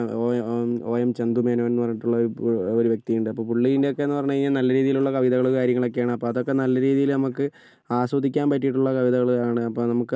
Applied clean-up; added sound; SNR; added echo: none; none; none; none.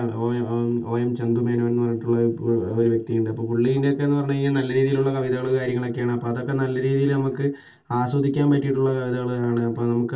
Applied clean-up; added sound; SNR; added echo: none; none; none; reverberation time 0.2 s.